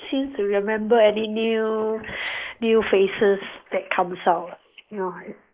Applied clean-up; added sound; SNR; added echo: neural mask model Resemble Enhance denoiser.